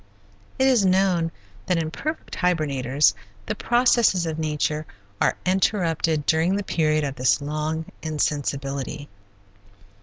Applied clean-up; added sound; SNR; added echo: none; none; none; none.